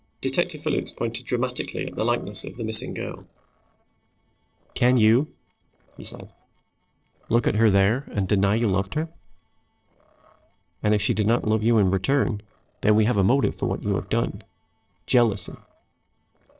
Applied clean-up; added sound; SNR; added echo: neural separator model SepFormer DNS4.